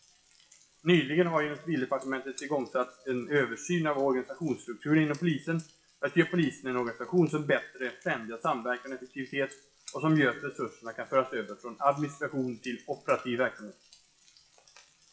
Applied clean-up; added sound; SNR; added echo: classical method WPE with log-MMSE.